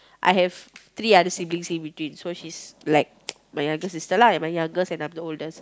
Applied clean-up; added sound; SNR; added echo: none; none; none; none.